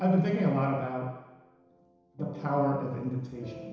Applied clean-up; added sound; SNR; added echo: none; none; none; reverberation time 1.0 s.